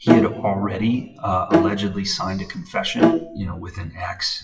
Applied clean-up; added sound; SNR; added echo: classical method WPE with log-MMSE.